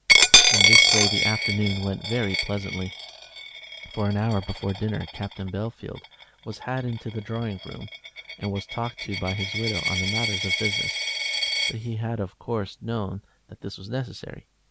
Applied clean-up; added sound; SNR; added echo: none; Coin (dropping); -4 dB; none.